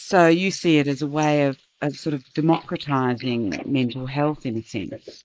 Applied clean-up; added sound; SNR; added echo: neural mask model Resemble Enhance denoiser.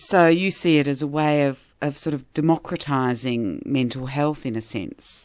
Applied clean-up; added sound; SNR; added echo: none; none; none; none.